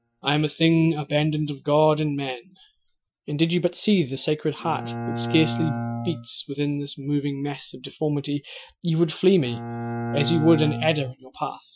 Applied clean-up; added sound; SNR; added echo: classical method Wiener filter.